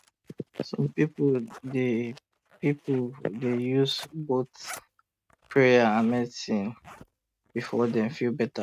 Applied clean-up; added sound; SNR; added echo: neural mask model RNNoise.